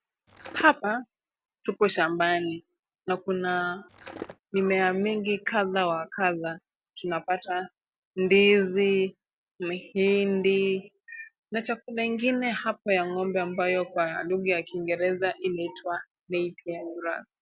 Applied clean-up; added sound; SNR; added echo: none; Skateboard; 14 dB; none.